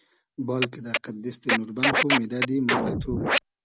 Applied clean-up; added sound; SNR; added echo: none; Scratching (performance technique); -2 dB; none.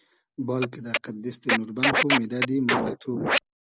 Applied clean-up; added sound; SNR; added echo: neural mask model Resemble Enhance denoiser.